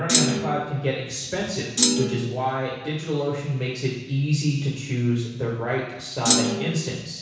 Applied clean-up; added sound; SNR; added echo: none; Thump, thud; -3 dB; reverberation time 1.1 s.